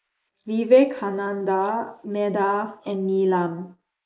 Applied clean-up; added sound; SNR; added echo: neural mask model Resemble Enhance denoiser.